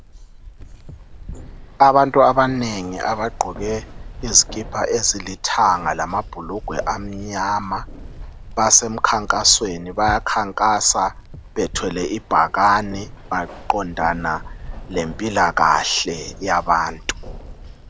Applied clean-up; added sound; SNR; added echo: none; Keys jangling; 15 dB; none.